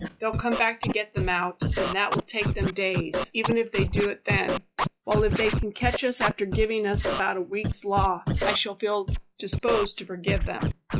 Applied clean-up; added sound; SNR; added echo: classical method log-MMSE.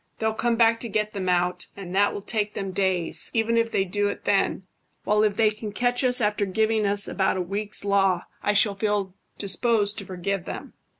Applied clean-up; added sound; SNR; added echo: none; none; none; none.